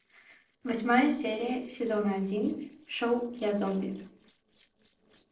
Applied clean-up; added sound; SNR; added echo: neural separator model SepFormer DNS4.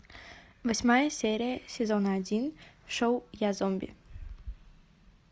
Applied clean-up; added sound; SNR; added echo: none; none; none; none.